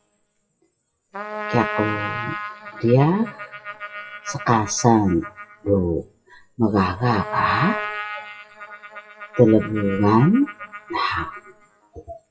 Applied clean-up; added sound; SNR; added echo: classical method WPE with log-MMSE.